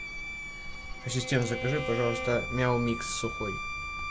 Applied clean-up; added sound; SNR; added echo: none; Bowed string instrument + Bowed string instrument; 6 dB; none.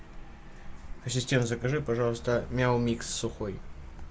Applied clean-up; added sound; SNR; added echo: none; none; none; none.